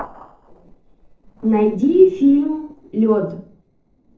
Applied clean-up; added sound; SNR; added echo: neural separator model SepFormer DNS4.